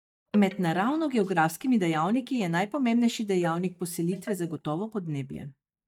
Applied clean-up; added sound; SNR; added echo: neural mask model DeepFilterNet 3.